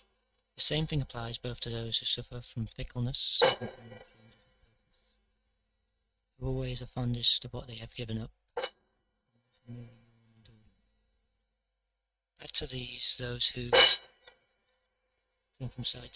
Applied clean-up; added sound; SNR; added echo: neural mask model RNNoise.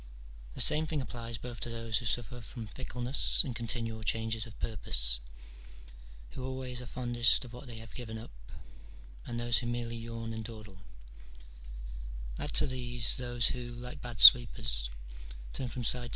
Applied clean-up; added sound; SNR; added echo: none; none; none; none.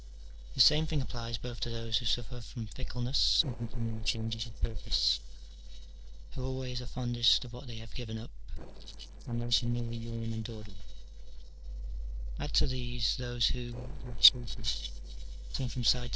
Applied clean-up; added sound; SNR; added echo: neural separator model SepFormer DNS4.